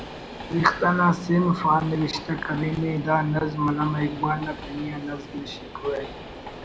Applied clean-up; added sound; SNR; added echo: none; Train; 13 dB; none.